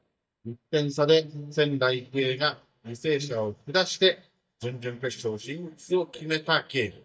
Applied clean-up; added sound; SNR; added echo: neural mask model DeepFilterNet 3.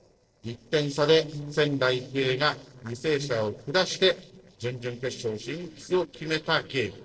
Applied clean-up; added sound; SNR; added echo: neural separator model SepFormer DNS4.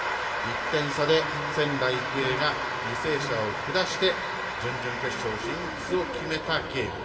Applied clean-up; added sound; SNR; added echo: none; Brass instrument; 14 dB; reverberation time 2.3 s.